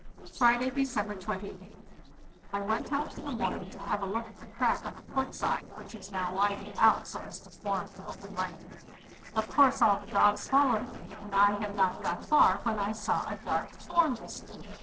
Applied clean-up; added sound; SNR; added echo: neural separator model SepFormer DNS4.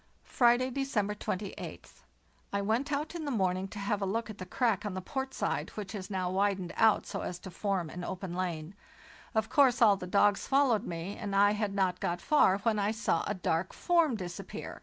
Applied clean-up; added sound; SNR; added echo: none; none; none; none.